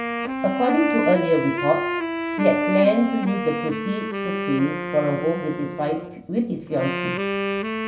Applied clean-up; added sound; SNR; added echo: none; Wind instrument, woodwind instrument; 3 dB; reverberation time 0.2 s.